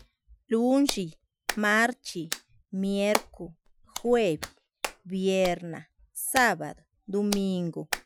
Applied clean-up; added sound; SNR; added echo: classical method Wiener filter.